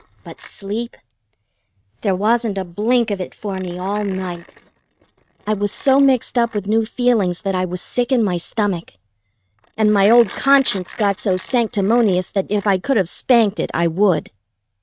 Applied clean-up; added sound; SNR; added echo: neural mask model RNNoise.